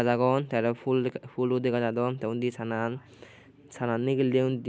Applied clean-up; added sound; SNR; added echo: none; none; none; none.